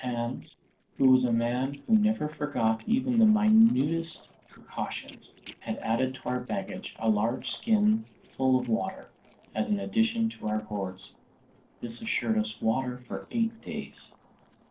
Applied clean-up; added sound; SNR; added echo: neural separator model SepFormer DNS4.